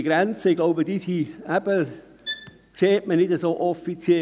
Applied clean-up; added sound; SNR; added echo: none; Bowed string instrument; 14 dB; none.